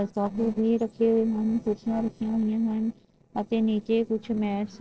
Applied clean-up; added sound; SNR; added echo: neural separator model SepFormer DNS4.